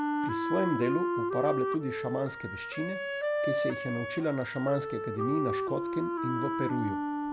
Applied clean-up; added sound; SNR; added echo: none; Wind instrument, woodwind instrument; -1 dB; none.